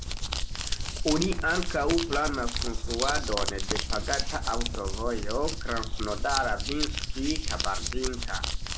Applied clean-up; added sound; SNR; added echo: none; Crumpling, crinkling; -2 dB; none.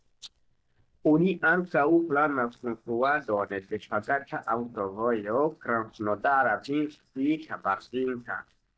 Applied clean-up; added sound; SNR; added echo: neural mask model DeepFilterNet 3.